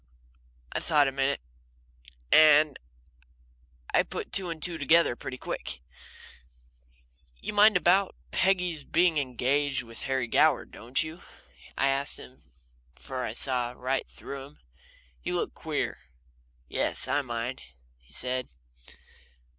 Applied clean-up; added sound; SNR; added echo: none; none; none; none.